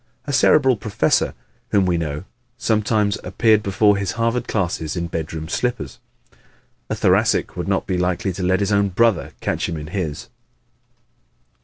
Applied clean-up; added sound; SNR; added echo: none; none; none; none.